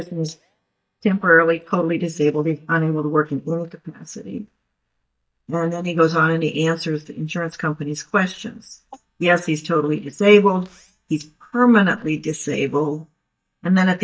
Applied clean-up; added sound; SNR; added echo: neural mask model DeepFilterNet 3.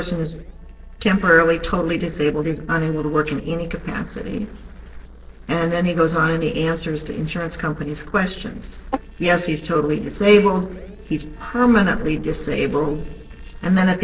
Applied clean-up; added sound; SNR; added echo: neural separator model SepFormer DNS4.